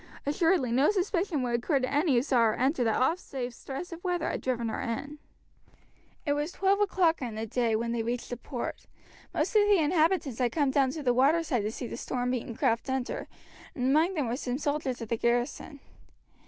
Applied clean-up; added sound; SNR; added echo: none; none; none; none.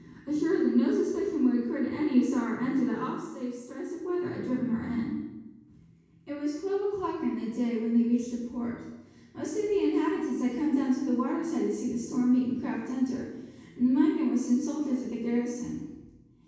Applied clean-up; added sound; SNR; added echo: none; none; none; reverberation time 1.2 s.